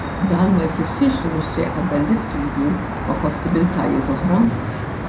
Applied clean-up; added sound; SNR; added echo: none; Traffic noise, roadway noise; 5 dB; reverberation time 0.2 s.